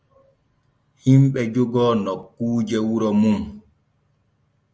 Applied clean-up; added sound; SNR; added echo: none; none; none; none.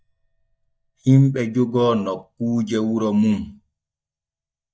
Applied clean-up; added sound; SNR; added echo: neural mask model DeepFilterNet 3.